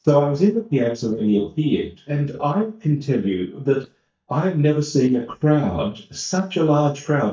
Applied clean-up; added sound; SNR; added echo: neural mask model DeepFilterNet 3.